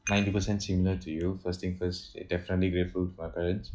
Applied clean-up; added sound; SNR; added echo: classical method log-MMSE.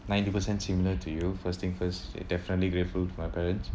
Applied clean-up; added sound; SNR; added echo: none; none; none; none.